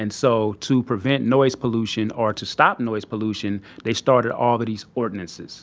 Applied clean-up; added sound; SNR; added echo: none; none; none; none.